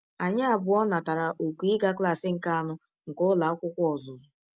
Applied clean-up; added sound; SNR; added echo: none; none; none; none.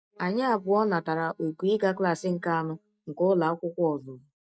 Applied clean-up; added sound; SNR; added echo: neural mask model DeepFilterNet 3.